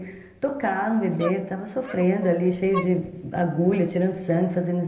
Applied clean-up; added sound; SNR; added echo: none; Dog; 16 dB; reverberation time 0.8 s.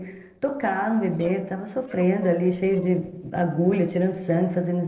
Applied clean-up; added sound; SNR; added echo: neural separator model SepFormer DNS4.